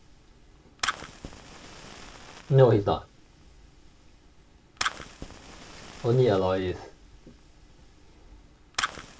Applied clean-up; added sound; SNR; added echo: none; Fire; 10 dB; reverberation time 0.2 s.